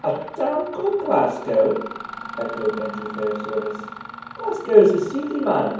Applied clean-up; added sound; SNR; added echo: none; Mechanisms; 14 dB; reverberation time 1.2 s.